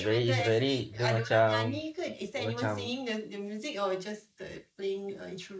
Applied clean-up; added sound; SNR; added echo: neural mask model Resemble Enhance denoiser.